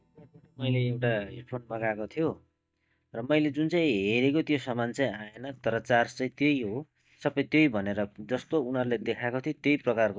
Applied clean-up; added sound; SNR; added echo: neural mask model DeepFilterNet 3.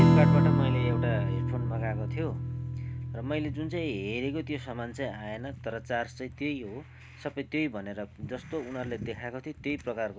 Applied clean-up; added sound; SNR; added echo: none; Strum; -5 dB; none.